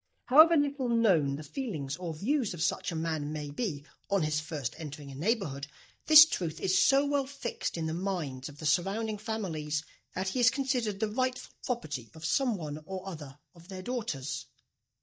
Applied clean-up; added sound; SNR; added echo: neural mask model DeepFilterNet 3.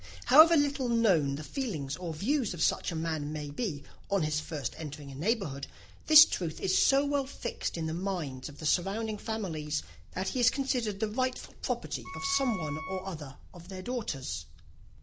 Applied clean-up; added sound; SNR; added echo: none; Wind instrument, woodwind instrument; 11 dB; none.